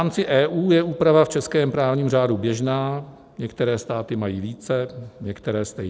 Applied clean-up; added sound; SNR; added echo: none; none; none; none.